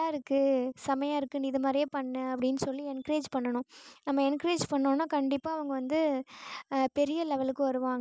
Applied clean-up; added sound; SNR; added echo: none; none; none; none.